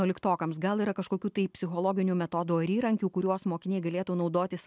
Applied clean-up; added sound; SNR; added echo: none; none; none; none.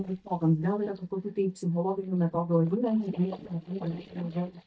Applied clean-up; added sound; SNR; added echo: neural mask model DeepFilterNet 3.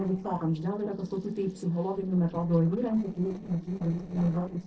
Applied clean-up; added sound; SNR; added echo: neural separator model SepFormer DNS4.